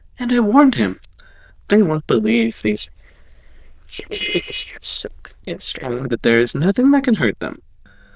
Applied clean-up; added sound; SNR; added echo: neural diffusion model UNIVERSE++.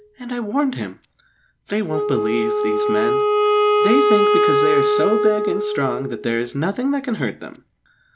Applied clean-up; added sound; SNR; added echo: none; Wind instrument, woodwind instrument; -3 dB; none.